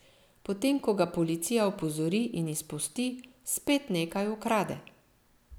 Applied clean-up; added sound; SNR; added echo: none; none; none; none.